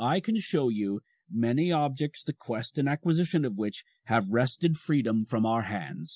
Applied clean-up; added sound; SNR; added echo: none; none; none; none.